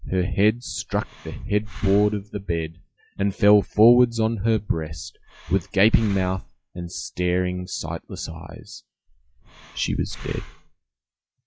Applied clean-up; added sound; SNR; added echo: classical method log-MMSE.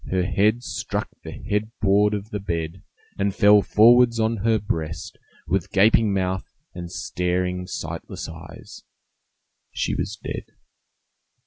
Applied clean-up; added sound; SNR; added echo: none; none; none; none.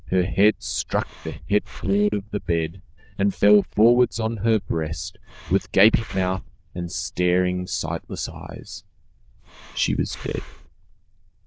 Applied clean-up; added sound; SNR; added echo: neural diffusion model UNIVERSE++.